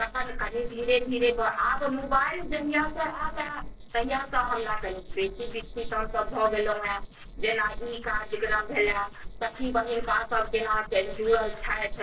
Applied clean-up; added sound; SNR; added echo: neural separator model SepFormer DNS4.